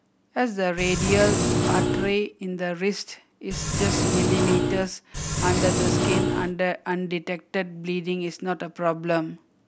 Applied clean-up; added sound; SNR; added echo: none; Engine; -3 dB; none.